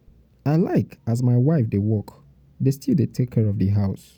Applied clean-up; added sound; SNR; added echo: none; none; none; none.